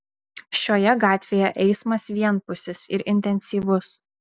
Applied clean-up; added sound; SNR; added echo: none; none; none; none.